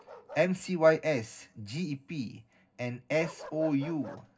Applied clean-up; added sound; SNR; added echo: none; Bark; 19 dB; reverberation time 0.4 s.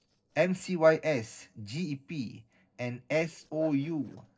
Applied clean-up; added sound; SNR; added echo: neural separator model SepFormer DNS4.